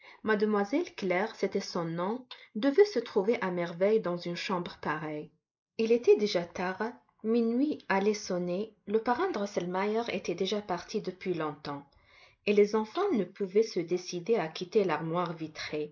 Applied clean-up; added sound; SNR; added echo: neural mask model Resemble Enhance denoiser.